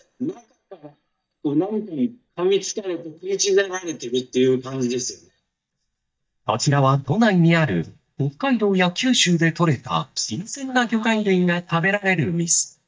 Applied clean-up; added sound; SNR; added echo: neural mask model DeepFilterNet 3.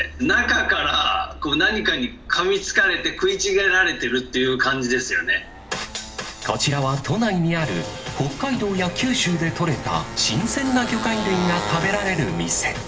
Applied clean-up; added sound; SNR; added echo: none; Motorcycle; 13 dB; reverberation time 0.6 s.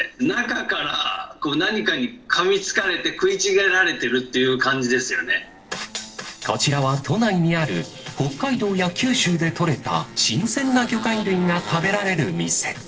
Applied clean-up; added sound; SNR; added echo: neural separator model SepFormer DNS4.